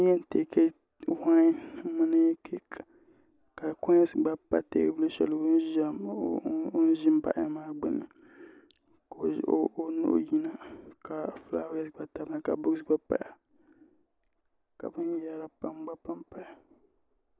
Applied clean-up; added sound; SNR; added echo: none; none; none; none.